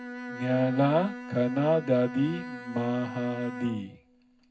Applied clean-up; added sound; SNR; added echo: none; Bowed string instrument; 10 dB; reverberation time 0.4 s.